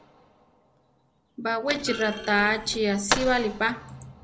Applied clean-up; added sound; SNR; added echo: none; Thump, thud; 8 dB; none.